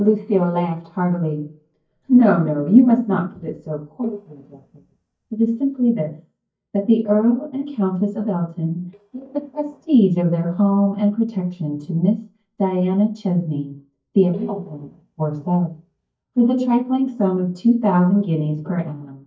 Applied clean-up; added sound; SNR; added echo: neural mask model DeepFilterNet 3.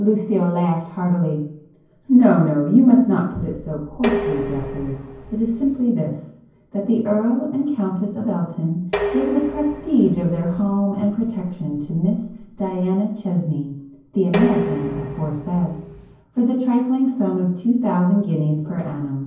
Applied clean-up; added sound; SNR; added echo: none; Dishes, pots, and pans; 9 dB; reverberation time 0.9 s.